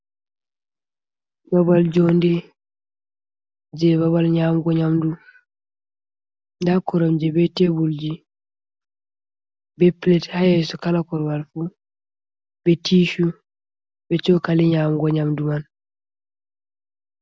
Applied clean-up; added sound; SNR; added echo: none; none; none; none.